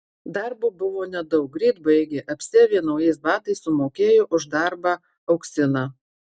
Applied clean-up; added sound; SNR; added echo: none; none; none; none.